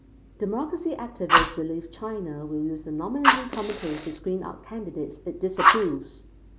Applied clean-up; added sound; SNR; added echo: none; Fire; -3 dB; none.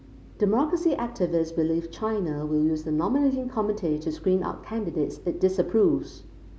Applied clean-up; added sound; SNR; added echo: none; none; none; none.